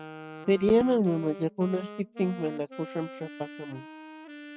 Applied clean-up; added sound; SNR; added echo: none; Wind instrument, woodwind instrument; 14 dB; none.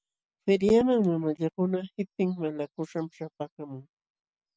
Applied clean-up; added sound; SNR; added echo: none; none; none; none.